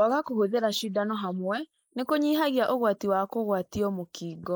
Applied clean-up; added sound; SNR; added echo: neural mask model Resemble Enhance denoiser.